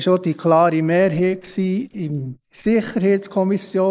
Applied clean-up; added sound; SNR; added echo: neural mask model Resemble Enhance denoiser.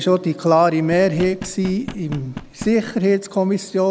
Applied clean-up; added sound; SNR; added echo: none; Knock; 15 dB; none.